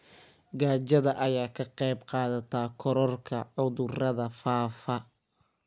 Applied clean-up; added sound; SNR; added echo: none; none; none; none.